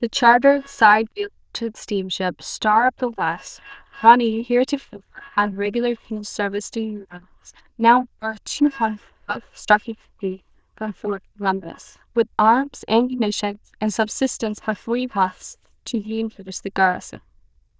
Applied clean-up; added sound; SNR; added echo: neural diffusion model UNIVERSE++.